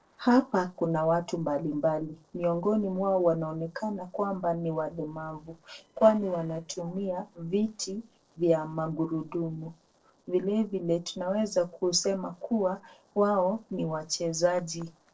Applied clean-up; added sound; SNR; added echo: neural separator model SepFormer DNS4.